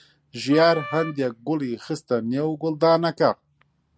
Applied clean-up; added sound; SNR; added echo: none; Wind instrument, woodwind instrument; 13 dB; none.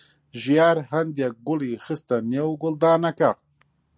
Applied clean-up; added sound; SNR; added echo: none; none; none; none.